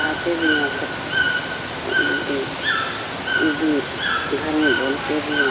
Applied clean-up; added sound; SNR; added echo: none; Water / Bird; -2 dB; none.